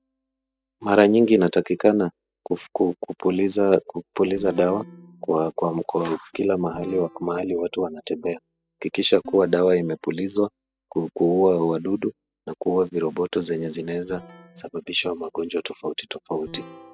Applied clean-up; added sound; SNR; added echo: classical method spectral subtraction.